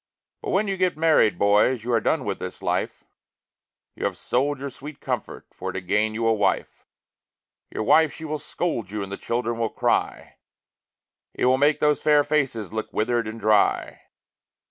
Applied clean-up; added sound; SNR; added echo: none; none; none; none.